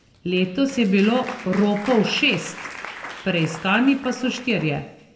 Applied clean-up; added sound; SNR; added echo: none; Applause; 15 dB; reverberation time 1.1 s.